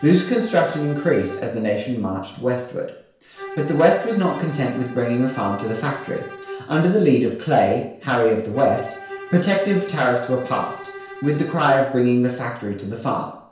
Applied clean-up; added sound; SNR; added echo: none; Bowed string instrument; 17 dB; reverberation time 0.5 s.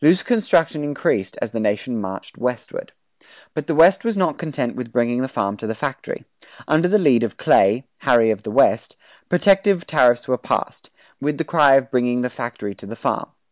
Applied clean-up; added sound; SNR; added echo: none; none; none; none.